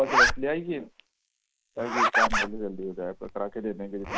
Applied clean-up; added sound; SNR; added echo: neural mask model Resemble Enhance denoiser.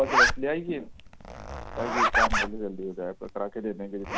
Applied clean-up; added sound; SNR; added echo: none; Zipper (clothing); -4 dB; none.